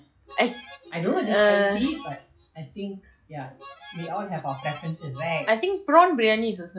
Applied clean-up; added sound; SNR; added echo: classical method log-MMSE.